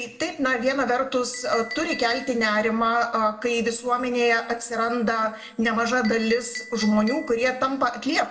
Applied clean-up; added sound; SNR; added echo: none; Chink, clink; 18 dB; reverberation time 0.9 s.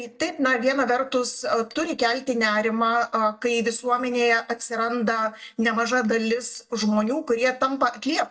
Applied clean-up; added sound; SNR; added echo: neural mask model DeepFilterNet 3.